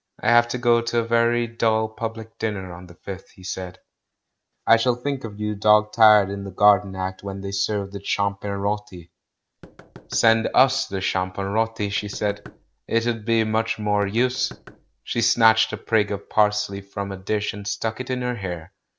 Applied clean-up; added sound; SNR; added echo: neural separator model SepFormer DNS4.